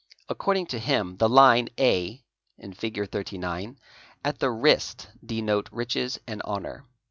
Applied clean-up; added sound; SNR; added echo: none; none; none; none.